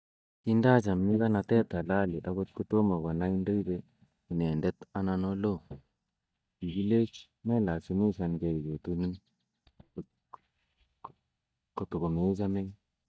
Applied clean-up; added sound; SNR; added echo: neural mask model DeepFilterNet 3.